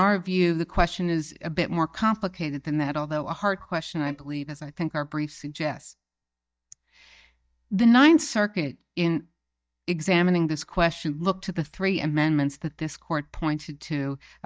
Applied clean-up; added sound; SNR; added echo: neural mask model DeepFilterNet 3.